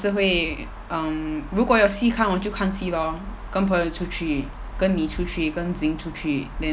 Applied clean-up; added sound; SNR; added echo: none; none; none; none.